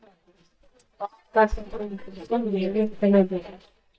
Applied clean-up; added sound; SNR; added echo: neural mask model DeepFilterNet 3.